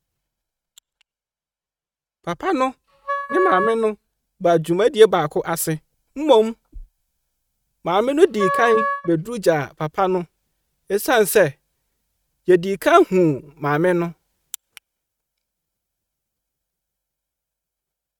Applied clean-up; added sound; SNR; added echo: neural mask model RNNoise.